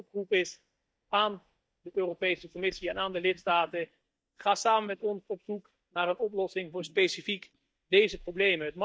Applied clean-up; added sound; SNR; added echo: neural mask model DeepFilterNet 3.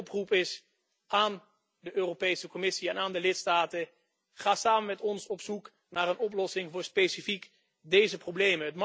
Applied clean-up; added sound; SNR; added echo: none; none; none; none.